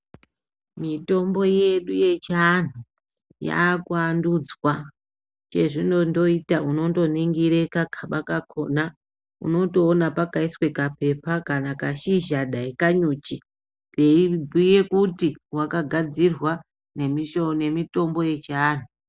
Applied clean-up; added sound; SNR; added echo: none; none; none; none.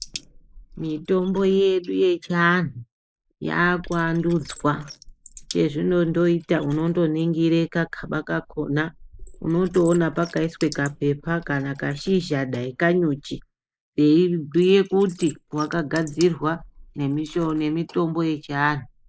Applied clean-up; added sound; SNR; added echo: neural mask model Resemble Enhance denoiser.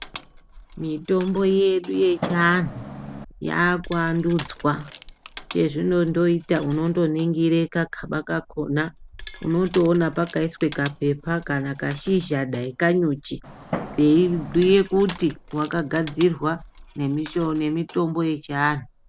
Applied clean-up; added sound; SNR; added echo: none; Fireworks + Crushing; 15 dB; none.